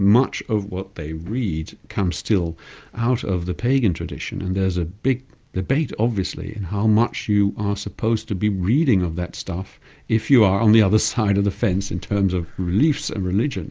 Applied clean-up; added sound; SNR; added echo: none; none; none; none.